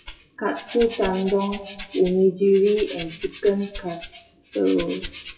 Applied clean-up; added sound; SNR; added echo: classical method WPE with log-MMSE.